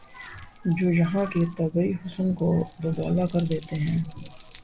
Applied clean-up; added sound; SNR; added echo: none; Keys jangling; 18 dB; none.